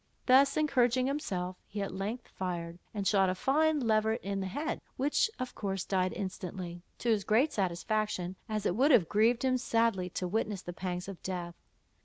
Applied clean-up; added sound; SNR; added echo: none; none; none; none.